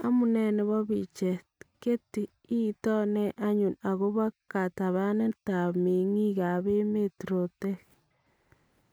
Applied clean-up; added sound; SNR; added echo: none; none; none; none.